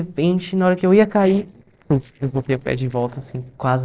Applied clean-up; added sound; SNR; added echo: neural separator model SepFormer DNS4.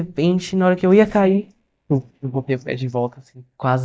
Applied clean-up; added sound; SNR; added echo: neural mask model DeepFilterNet 3.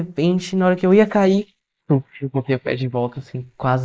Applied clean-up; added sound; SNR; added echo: neural mask model Resemble Enhance denoiser.